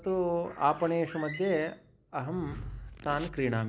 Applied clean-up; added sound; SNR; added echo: none; none; none; none.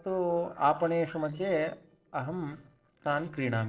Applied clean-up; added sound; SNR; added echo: neural separator model SepFormer DNS4.